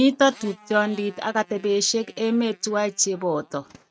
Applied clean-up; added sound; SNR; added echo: neural mask model RNNoise.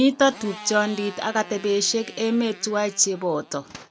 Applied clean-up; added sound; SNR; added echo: none; Motorcycle; 19 dB; none.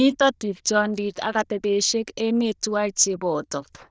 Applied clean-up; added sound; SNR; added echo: neural diffusion model UNIVERSE++.